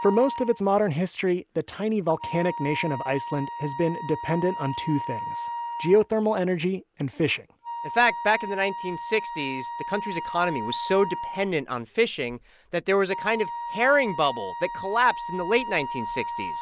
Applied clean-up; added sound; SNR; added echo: none; Wind instrument, woodwind instrument; 9 dB; none.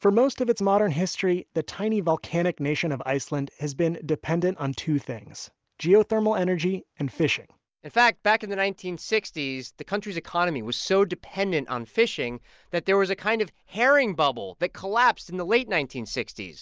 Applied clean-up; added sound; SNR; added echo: none; none; none; none.